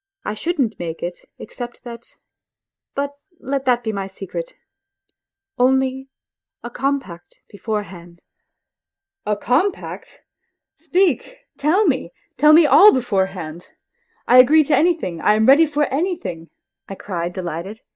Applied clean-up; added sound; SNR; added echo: neural mask model DeepFilterNet 3.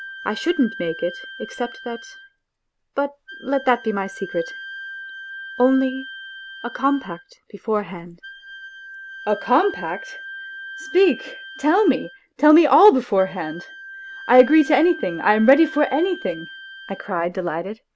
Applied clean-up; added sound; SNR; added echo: none; Wind instrument, woodwind instrument; 16 dB; none.